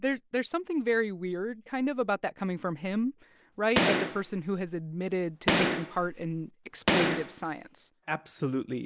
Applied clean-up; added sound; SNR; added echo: none; Gunshot, gunfire; -1 dB; none.